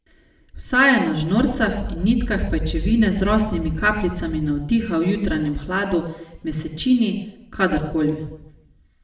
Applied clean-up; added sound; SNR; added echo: none; Thunder / Wind; 7 dB; reverberation time 0.8 s.